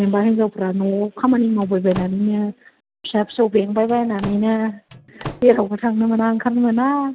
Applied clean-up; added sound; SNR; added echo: none; Slam / Microwave oven; 16 dB; none.